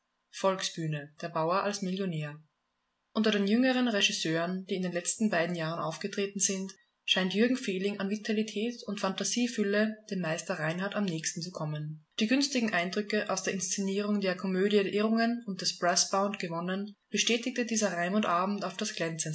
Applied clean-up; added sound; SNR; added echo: none; none; none; none.